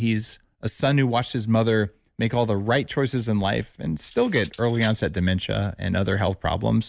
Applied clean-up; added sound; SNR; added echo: neural mask model Resemble Enhance denoiser.